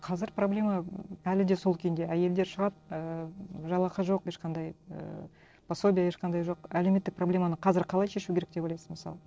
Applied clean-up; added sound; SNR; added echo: neural separator model SepFormer DNS4.